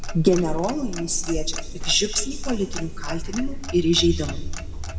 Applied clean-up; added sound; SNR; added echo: none; Clock; 3 dB; reverberation time 1.5 s.